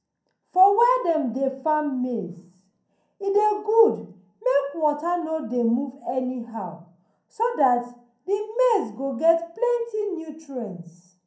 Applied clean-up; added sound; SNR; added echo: none; none; none; reverberation time 0.5 s.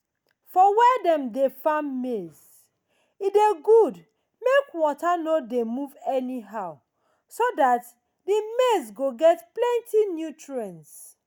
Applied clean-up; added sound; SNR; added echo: none; none; none; none.